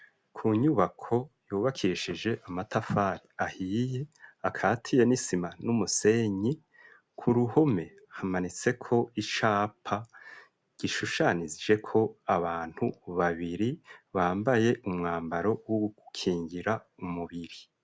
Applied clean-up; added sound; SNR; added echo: none; none; none; none.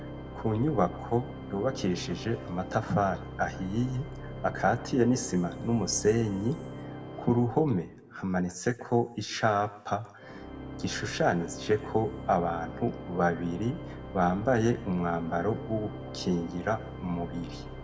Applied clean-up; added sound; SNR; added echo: none; Organ; 11 dB; reverberation time 0.9 s.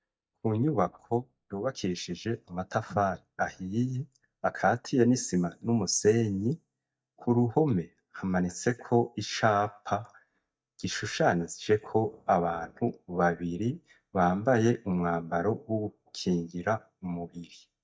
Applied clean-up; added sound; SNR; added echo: neural mask model DeepFilterNet 3.